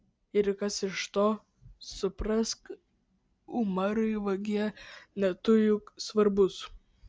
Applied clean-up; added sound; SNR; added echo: none; none; none; none.